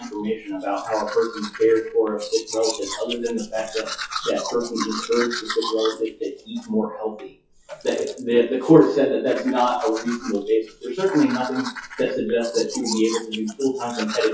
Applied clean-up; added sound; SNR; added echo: classical method WPE with log-MMSE.